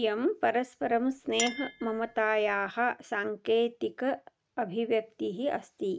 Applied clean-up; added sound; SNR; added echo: neural mask model RNNoise.